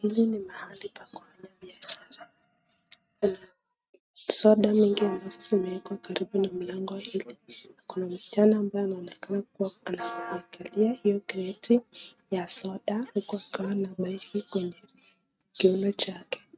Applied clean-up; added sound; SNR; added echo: neural mask model RNNoise.